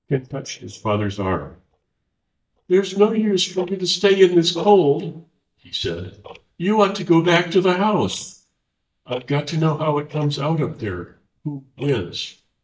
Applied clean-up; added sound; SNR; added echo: neural mask model DeepFilterNet 3.